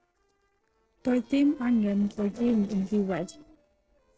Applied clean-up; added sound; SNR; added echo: neural separator model SepFormer DNS4.